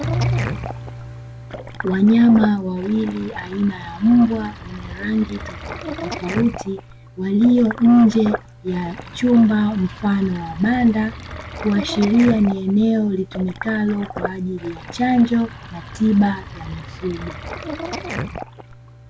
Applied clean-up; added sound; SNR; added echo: none; Sink (filling or washing); 13 dB; none.